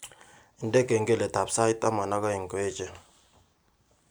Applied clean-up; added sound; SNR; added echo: none; none; none; none.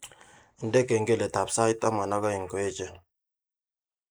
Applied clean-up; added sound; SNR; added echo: neural mask model Resemble Enhance denoiser.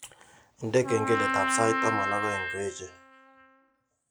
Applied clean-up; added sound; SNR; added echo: classical method log-MMSE.